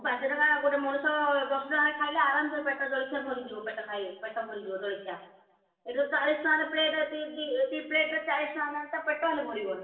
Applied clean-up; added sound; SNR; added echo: none; none; none; reverberation time 0.8 s.